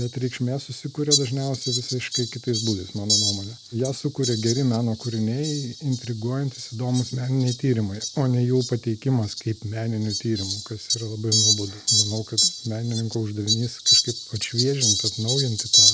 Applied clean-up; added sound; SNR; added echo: none; Fowl; 1 dB; none.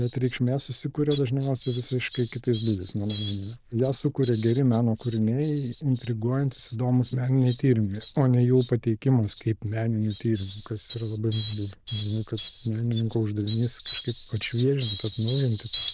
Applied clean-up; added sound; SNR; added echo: neural diffusion model UNIVERSE++.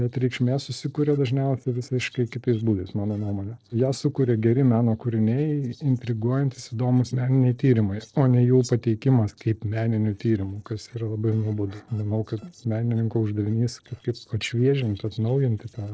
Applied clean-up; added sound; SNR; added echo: neural separator model SepFormer DNS4.